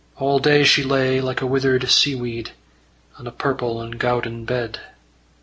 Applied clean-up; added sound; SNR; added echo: none; none; none; none.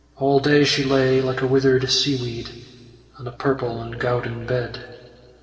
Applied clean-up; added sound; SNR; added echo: none; none; none; reverberation time 2.2 s.